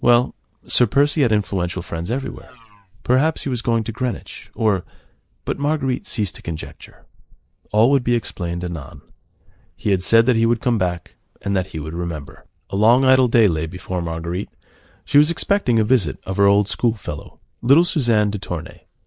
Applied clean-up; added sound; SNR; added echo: neural mask model Resemble Enhance denoiser.